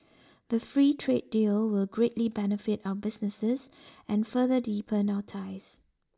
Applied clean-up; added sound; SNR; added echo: none; none; none; none.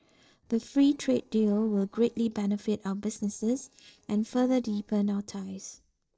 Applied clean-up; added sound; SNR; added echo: neural separator model SepFormer DNS4.